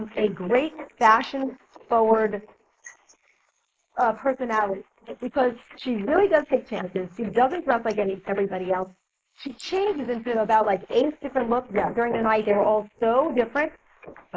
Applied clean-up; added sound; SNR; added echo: neural mask model Resemble Enhance denoiser.